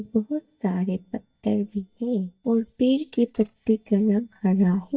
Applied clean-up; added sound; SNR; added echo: neural mask model DeepFilterNet 3.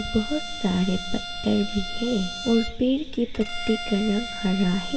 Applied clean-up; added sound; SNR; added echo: none; Bowed string instrument; 10 dB; reverberation time 1.3 s.